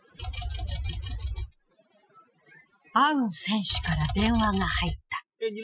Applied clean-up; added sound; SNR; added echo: classical method Wiener filter.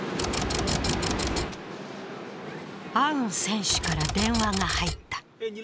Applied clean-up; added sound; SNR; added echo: none; Typewriter; 2 dB; none.